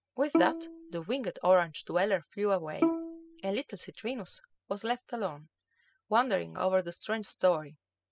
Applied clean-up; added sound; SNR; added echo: classical method spectral subtraction.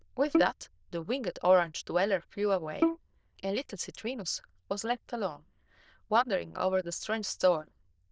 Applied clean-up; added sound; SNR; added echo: neural diffusion model UNIVERSE++.